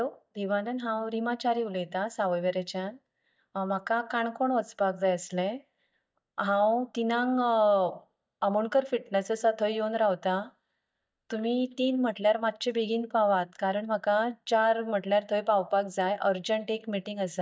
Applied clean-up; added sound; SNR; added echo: neural mask model DeepFilterNet 3.